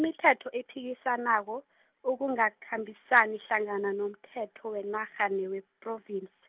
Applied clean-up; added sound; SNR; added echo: none; none; none; none.